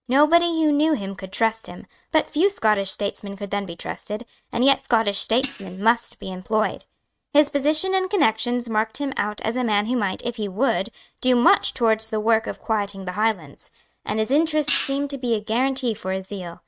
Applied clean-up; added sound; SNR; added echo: neural mask model RNNoise.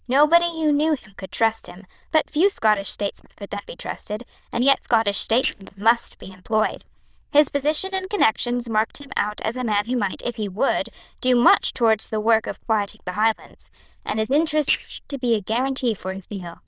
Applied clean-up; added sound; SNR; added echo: neural diffusion model UNIVERSE++.